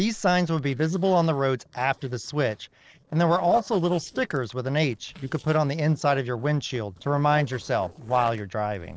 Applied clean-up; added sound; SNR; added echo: neural separator model SepFormer DNS4.